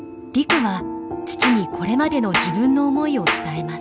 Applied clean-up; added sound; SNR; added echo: none; Clapping; 6 dB; none.